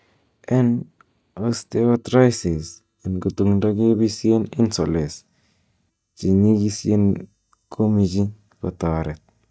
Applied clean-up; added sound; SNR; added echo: neural mask model DeepFilterNet 3.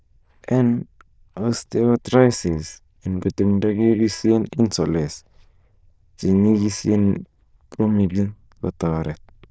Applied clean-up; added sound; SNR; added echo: neural diffusion model UNIVERSE++.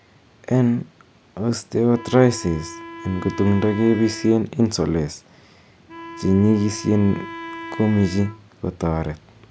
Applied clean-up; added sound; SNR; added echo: none; Wind instrument, woodwind instrument; 16 dB; none.